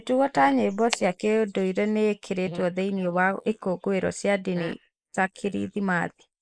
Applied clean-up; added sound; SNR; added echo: neural mask model Resemble Enhance denoiser.